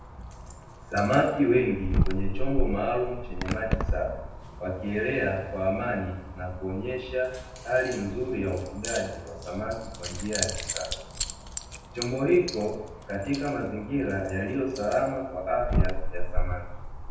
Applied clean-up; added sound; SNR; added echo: none; Keys jangling; 2 dB; reverberation time 0.8 s.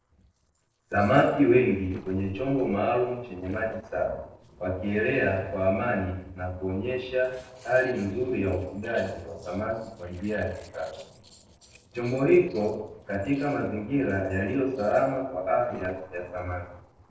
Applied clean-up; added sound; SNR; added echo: neural separator model SepFormer DNS4.